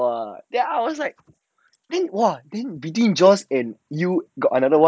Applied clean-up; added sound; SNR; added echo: none; none; none; none.